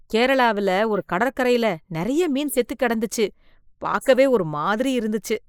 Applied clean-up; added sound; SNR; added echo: neural mask model Resemble Enhance denoiser.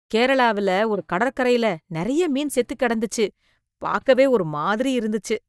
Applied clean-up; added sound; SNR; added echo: neural mask model DeepFilterNet 3.